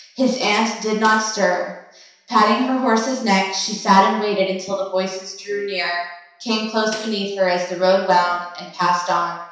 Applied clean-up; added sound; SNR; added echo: none; Snare drum; 19 dB; reverberation time 0.7 s.